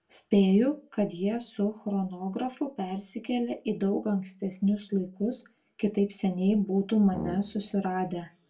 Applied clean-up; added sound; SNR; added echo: none; Brass instrument; 12 dB; reverberation time 0.2 s.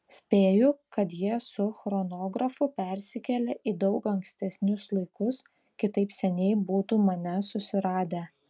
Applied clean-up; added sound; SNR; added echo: none; none; none; none.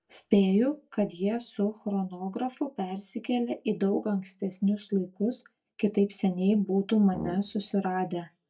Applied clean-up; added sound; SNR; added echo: neural mask model DeepFilterNet 3.